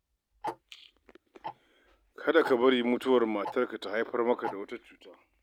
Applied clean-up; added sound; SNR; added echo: none; Tick-tock; 15 dB; none.